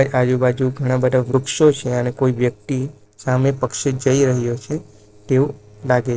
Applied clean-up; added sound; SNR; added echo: neural separator model SepFormer DNS4.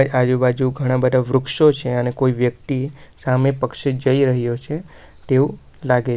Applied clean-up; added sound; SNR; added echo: none; none; none; none.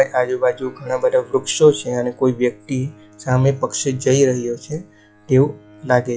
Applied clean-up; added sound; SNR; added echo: classical method log-MMSE.